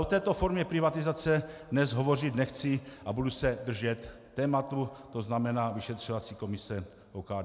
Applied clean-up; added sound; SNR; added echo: none; none; none; none.